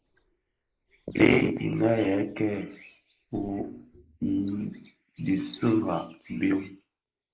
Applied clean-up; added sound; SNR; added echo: neural mask model Resemble Enhance denoiser.